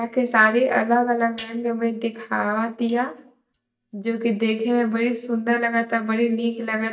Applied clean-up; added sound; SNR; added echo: neural mask model DeepFilterNet 3.